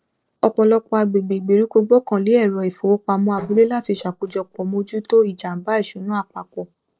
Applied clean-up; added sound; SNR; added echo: neural separator model SepFormer DNS4.